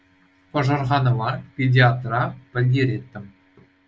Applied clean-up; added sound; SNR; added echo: none; none; none; none.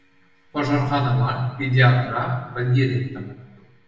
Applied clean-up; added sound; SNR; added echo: none; none; none; reverberation time 1.0 s.